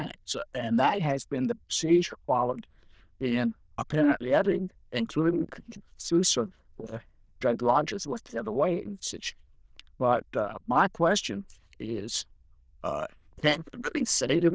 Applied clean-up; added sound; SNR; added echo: neural diffusion model UNIVERSE++.